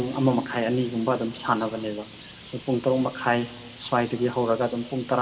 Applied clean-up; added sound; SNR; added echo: none; Traffic noise, roadway noise; 19 dB; reverberation time 1.5 s.